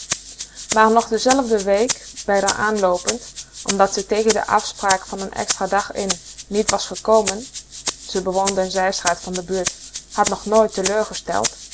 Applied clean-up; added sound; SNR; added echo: none; Rattle (instrument); 8 dB; none.